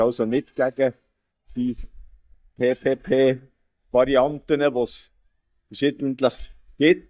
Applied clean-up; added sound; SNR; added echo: neural mask model DeepFilterNet 3.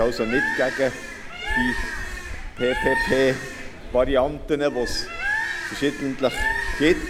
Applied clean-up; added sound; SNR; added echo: none; Bird; 3 dB; none.